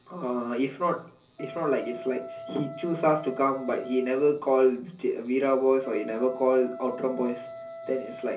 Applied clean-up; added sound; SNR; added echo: none; Wind instrument, woodwind instrument; 15 dB; reverberation time 0.5 s.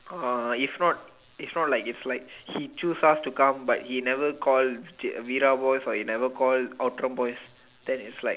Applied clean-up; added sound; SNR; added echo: none; none; none; none.